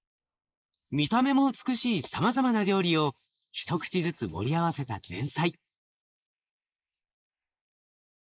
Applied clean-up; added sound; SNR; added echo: neural mask model Resemble Enhance denoiser.